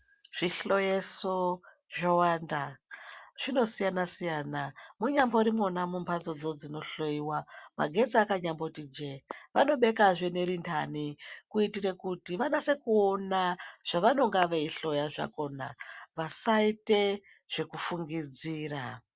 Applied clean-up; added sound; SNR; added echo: none; none; none; none.